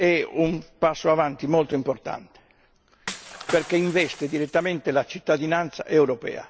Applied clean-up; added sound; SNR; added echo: none; Shatter / Crushing; 15 dB; none.